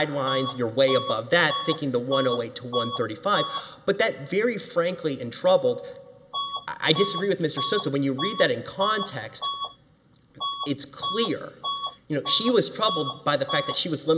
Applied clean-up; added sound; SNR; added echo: none; Bus / Alarm; 8 dB; none.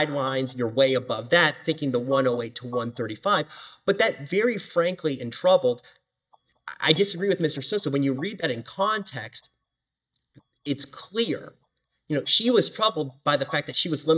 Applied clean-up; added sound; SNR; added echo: neural mask model DeepFilterNet 3.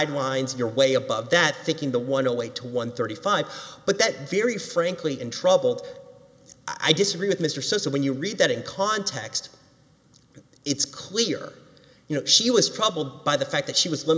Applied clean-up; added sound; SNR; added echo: none; none; none; none.